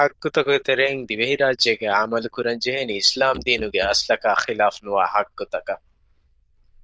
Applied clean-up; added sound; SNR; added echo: neural diffusion model UNIVERSE++.